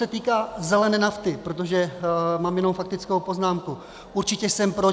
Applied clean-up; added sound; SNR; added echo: none; none; none; none.